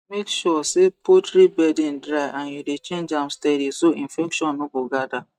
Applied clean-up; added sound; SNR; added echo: neural mask model DeepFilterNet 3.